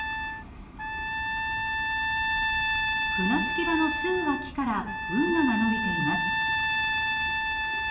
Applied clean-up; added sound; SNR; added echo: none; Trumpet; -2 dB; reverberation time 0.8 s.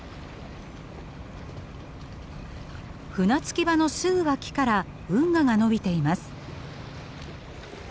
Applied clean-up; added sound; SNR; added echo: none; none; none; none.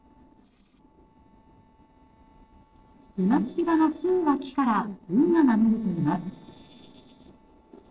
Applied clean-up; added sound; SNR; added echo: neural separator model SepFormer DNS4.